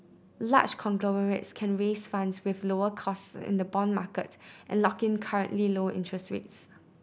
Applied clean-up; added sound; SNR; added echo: none; none; none; none.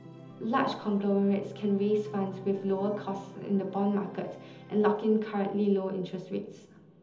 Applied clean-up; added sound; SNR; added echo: none; Organ; 19 dB; reverberation time 1.2 s.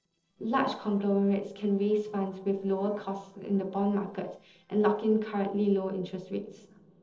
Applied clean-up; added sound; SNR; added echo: neural separator model SepFormer DNS4.